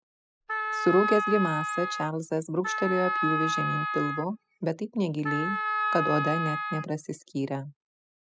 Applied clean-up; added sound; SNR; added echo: classical method spectral subtraction.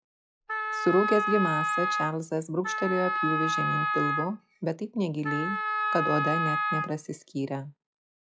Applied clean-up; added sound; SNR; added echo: classical method log-MMSE.